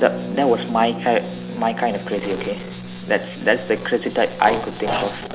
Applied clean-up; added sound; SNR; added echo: none; Harp; 12 dB; none.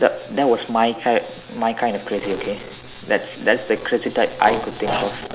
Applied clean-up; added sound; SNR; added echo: none; none; none; none.